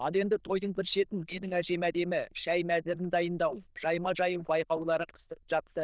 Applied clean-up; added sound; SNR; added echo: neural diffusion model UNIVERSE++.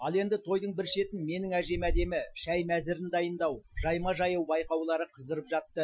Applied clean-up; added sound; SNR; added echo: classical method Wiener filter.